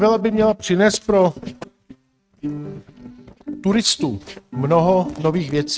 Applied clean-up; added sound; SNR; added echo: neural mask model RNNoise.